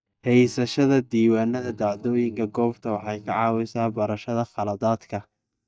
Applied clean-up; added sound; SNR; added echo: neural mask model DeepFilterNet 3.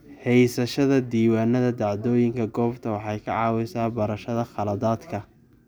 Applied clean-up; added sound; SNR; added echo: none; none; none; none.